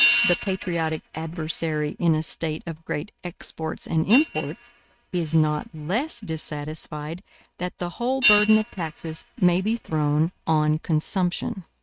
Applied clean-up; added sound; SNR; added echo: neural mask model RNNoise.